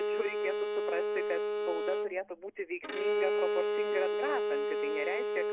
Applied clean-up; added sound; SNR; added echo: none; Bowed string instrument; -5 dB; none.